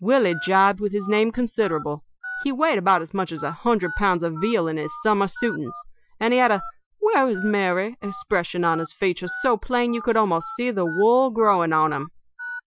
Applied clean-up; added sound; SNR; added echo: classical method Wiener filter.